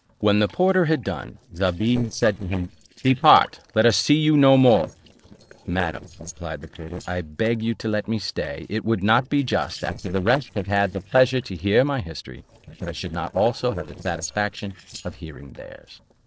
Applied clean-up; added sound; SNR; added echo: neural separator model SepFormer DNS4.